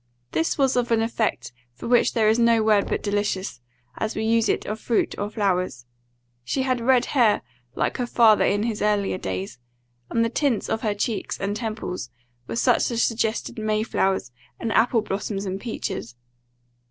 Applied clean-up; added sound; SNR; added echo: neural separator model SepFormer DNS4.